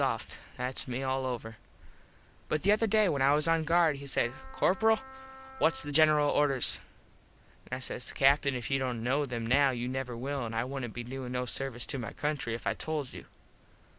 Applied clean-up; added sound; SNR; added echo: none; Wind instrument, woodwind instrument; 17 dB; none.